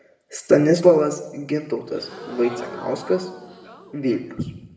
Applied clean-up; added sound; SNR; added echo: none; Crowd / Gasp; 16 dB; reverberation time 0.8 s.